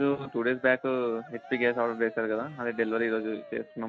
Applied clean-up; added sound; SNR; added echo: none; Cheering; 19 dB; none.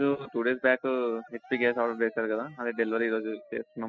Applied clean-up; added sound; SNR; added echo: classical method spectral subtraction.